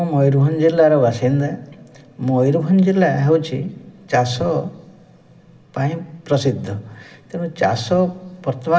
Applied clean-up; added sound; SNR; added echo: none; none; none; reverberation time 1.6 s.